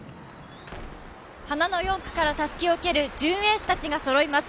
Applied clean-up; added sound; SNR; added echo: none; Squeak / Slam / Wood; 19 dB; none.